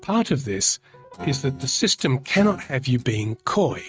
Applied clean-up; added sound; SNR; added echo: neural mask model RNNoise.